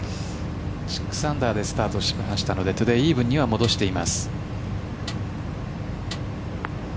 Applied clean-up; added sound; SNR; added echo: none; Snare drum; 19 dB; none.